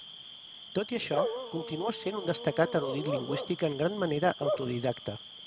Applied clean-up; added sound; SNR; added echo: none; Bark / Cricket; 6 dB; none.